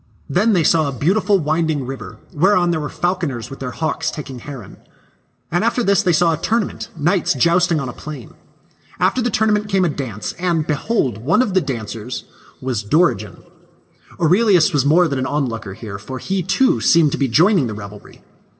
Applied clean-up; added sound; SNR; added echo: none; none; none; reverberation time 0.5 s.